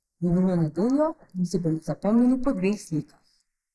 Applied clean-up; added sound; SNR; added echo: neural mask model Resemble Enhance denoiser.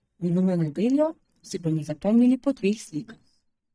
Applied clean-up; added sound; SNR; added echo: neural mask model DeepFilterNet 3.